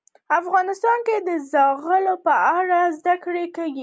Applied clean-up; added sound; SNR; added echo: none; none; none; none.